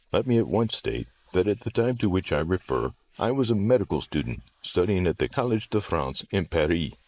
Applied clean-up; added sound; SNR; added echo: neural mask model Resemble Enhance denoiser.